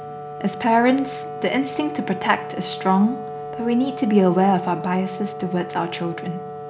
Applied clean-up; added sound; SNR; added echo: none; Wind instrument, woodwind instrument; 10 dB; none.